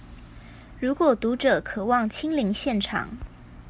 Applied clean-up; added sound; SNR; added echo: none; none; none; none.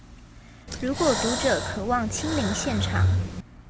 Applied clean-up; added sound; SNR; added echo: none; Breathing; -1 dB; none.